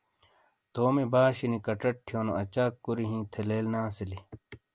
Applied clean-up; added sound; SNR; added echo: none; none; none; none.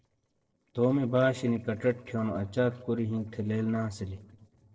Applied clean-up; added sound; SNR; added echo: neural separator model SepFormer DNS4.